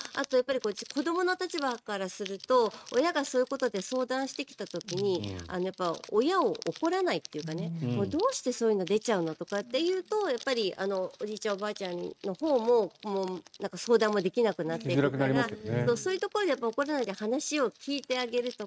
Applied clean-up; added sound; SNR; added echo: neural mask model RNNoise.